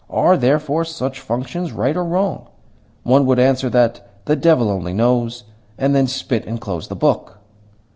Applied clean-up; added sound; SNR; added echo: none; none; none; none.